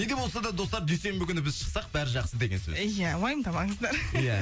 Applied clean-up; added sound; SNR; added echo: none; none; none; none.